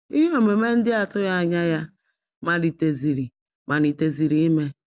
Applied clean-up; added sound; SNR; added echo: none; none; none; none.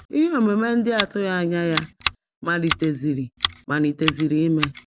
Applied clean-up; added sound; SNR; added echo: none; Scissors; 9 dB; none.